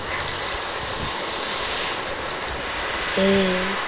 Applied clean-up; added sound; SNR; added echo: none; Water tap, faucet; 13 dB; none.